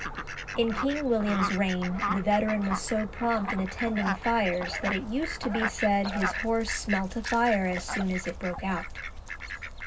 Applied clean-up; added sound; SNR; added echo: none; Fowl; 6 dB; reverberation time 0.4 s.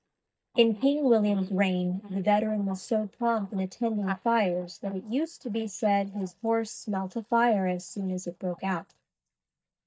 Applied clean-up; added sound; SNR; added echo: neural mask model DeepFilterNet 3.